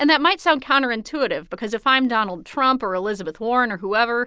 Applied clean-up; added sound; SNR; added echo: none; none; none; none.